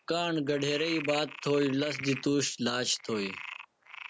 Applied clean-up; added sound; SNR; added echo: none; Frog; 13 dB; none.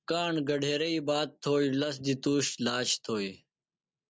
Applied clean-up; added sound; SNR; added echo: none; none; none; none.